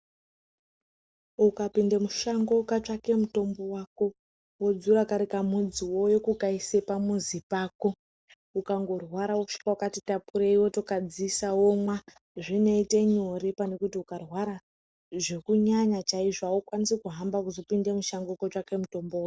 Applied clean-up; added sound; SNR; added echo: none; none; none; none.